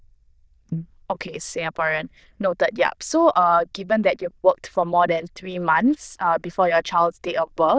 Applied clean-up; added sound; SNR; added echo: neural diffusion model UNIVERSE++.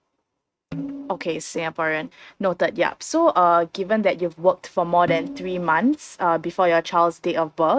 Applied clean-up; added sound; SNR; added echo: neural mask model RNNoise.